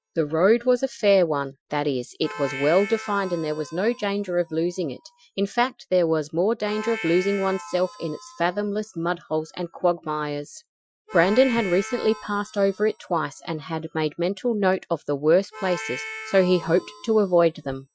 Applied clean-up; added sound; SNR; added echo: classical method Wiener filter.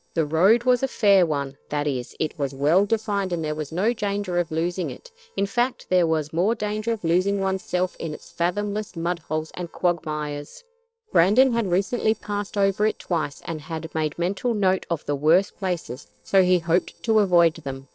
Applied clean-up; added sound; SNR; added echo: neural separator model SepFormer DNS4.